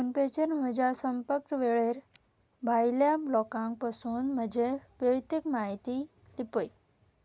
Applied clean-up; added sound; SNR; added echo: none; none; none; none.